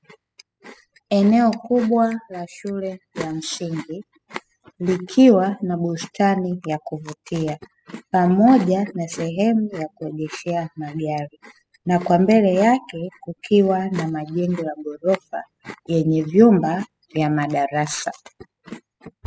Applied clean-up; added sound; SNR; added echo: classical method spectral subtraction.